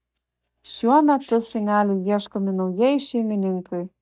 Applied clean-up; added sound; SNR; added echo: neural mask model DeepFilterNet 3.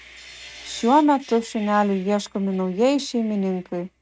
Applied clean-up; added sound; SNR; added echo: neural mask model RNNoise.